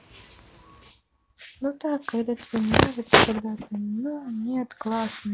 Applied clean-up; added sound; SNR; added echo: none; none; none; none.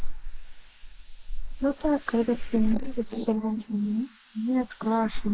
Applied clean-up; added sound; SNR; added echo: neural mask model Resemble Enhance denoiser.